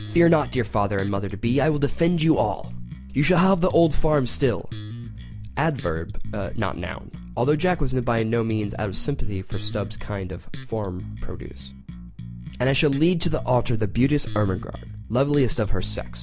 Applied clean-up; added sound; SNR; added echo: none; Bass guitar; 13 dB; none.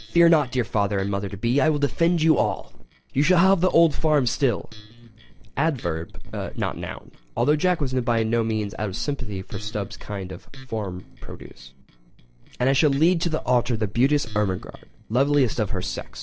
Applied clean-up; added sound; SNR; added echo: neural separator model SepFormer DNS4.